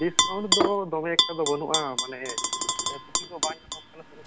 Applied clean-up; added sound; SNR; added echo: none; Tap / Glass; -3 dB; none.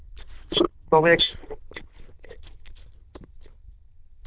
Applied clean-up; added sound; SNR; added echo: neural diffusion model UNIVERSE++.